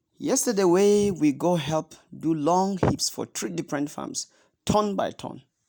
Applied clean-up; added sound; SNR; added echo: none; none; none; none.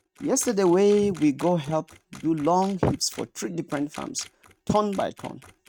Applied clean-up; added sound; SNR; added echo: neural mask model RNNoise.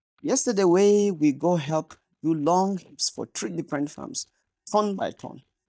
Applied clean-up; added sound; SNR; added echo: neural mask model DeepFilterNet 3.